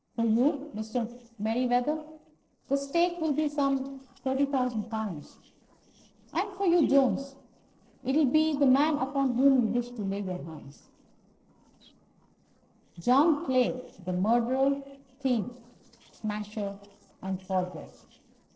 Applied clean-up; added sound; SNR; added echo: neural separator model SepFormer DNS4.